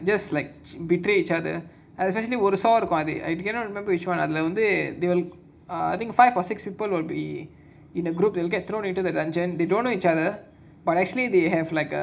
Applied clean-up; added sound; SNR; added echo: none; none; none; reverberation time 0.4 s.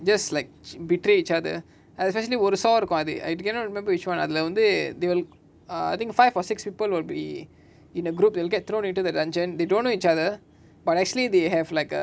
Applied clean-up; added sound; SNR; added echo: none; none; none; none.